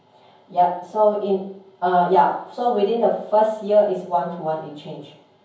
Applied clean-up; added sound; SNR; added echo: none; none; none; reverberation time 0.9 s.